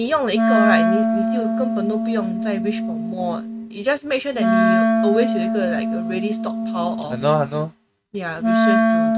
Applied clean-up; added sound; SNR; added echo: neural mask model RNNoise.